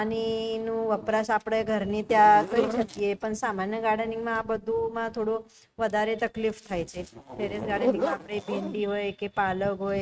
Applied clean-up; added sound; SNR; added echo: neural mask model RNNoise.